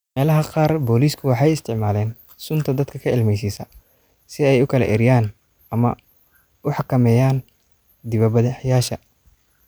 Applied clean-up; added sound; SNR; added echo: none; none; none; none.